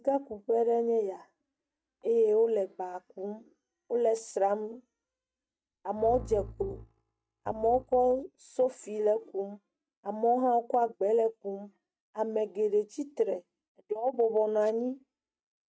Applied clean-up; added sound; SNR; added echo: neural mask model RNNoise.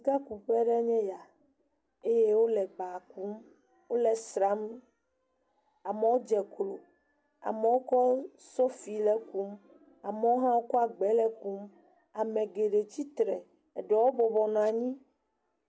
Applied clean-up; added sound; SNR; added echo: none; none; none; none.